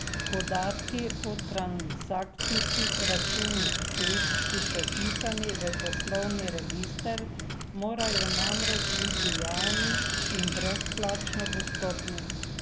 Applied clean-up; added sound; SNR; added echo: none; Bicycle; -4 dB; none.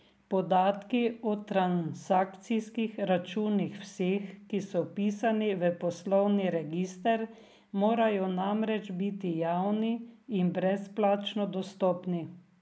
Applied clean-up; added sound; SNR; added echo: none; none; none; none.